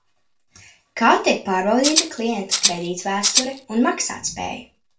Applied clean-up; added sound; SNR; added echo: none; Rattle (instrument); -2 dB; reverberation time 0.3 s.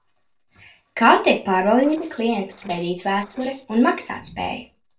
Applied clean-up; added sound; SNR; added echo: neural separator model SepFormer DNS4.